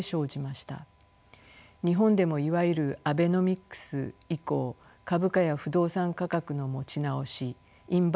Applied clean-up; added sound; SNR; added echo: none; none; none; none.